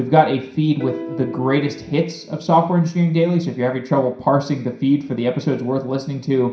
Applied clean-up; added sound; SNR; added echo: none; Piano; 16 dB; reverberation time 0.5 s.